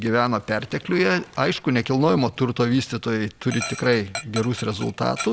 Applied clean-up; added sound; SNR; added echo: none; Dog; 16 dB; none.